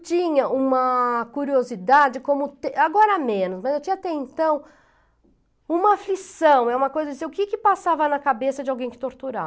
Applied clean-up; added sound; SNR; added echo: none; none; none; none.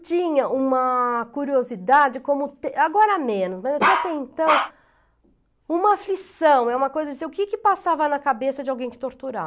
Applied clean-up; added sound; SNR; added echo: none; Bark; 0 dB; none.